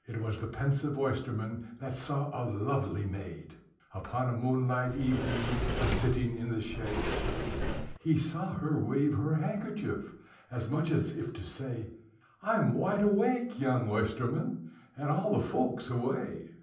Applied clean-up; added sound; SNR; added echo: none; Sliding door; 2 dB; reverberation time 0.6 s.